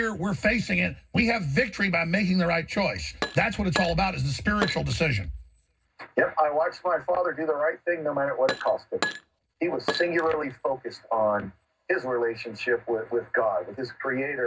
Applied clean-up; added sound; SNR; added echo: none; Glass; 9 dB; reverberation time 0.4 s.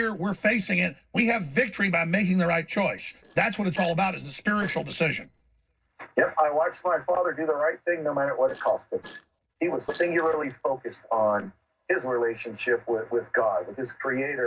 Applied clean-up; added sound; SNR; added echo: neural separator model SepFormer DNS4.